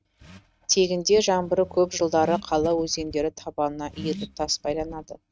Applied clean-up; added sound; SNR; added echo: neural mask model RNNoise.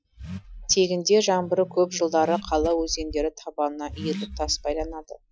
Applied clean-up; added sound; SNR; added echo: classical method Wiener filter.